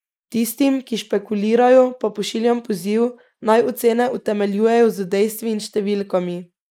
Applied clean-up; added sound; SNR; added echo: neural mask model Resemble Enhance denoiser.